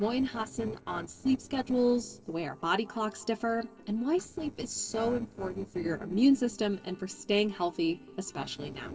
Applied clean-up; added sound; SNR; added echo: neural separator model SepFormer DNS4.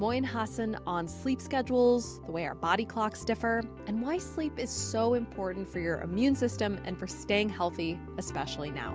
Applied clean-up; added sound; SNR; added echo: none; none; none; none.